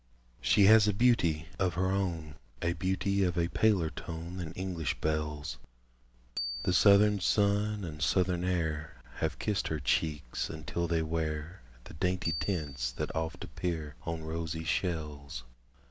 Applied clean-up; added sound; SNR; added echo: none; Bicycle bell; 16 dB; none.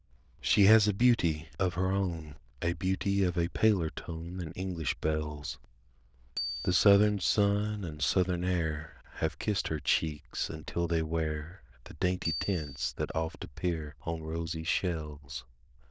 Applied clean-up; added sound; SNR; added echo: neural diffusion model UNIVERSE++.